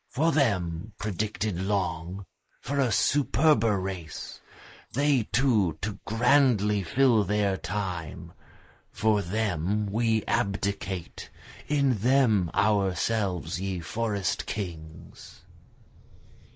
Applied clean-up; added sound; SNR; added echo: neural mask model Resemble Enhance denoiser.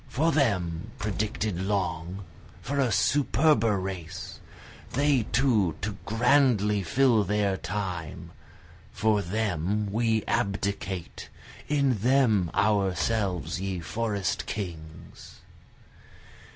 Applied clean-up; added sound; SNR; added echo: none; Door; 14 dB; none.